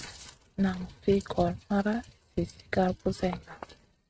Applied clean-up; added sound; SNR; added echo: neural mask model RNNoise.